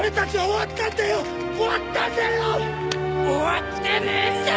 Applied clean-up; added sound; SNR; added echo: none; none; none; none.